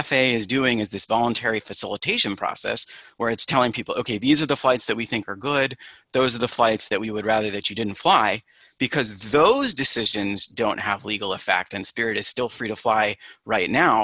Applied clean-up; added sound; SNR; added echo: none; none; none; none.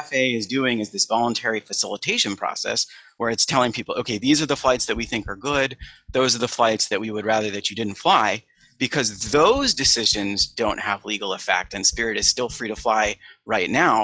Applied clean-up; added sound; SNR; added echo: classical method log-MMSE.